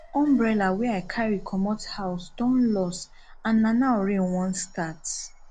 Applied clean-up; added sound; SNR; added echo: none; Alarm; 19 dB; none.